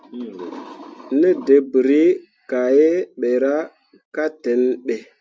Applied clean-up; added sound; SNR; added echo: none; none; none; none.